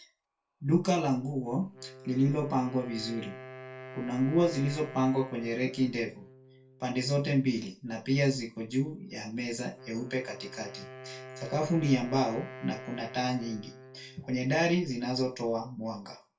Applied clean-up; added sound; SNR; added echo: none; Wind instrument, woodwind instrument; 17 dB; reverberation time 0.2 s.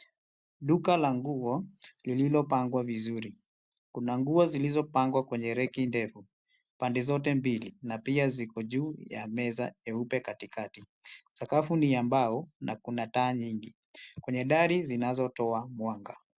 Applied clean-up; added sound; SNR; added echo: none; none; none; none.